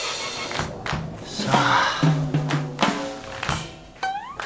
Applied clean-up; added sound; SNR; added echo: none; Thunder / Rain; 17 dB; none.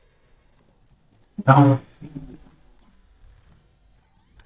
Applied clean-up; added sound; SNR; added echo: neural mask model DeepFilterNet 3.